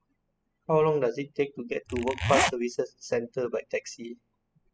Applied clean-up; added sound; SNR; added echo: classical method spectral subtraction.